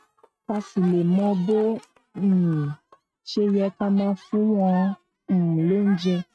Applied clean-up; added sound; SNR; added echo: neural mask model RNNoise.